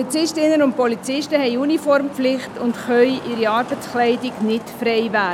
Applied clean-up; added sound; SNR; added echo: none; Traffic noise, roadway noise; 15 dB; none.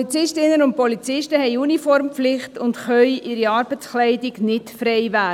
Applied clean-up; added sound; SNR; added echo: none; none; none; none.